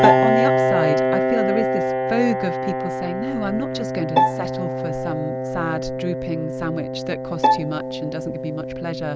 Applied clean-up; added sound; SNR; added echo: none; Piano + Bowed string instrument; -5 dB; none.